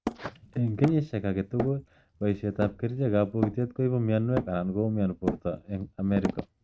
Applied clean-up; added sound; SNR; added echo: neural mask model RNNoise.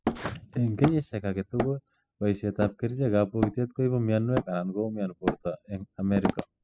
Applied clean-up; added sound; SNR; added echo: classical method spectral subtraction.